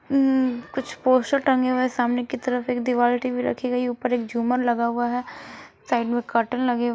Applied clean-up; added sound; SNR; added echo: none; none; none; none.